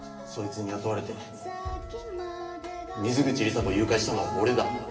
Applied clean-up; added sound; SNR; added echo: none; Wind instrument, woodwind instrument; 17 dB; reverberation time 2.9 s.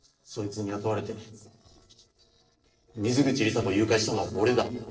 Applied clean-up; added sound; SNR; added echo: neural separator model SepFormer DNS4.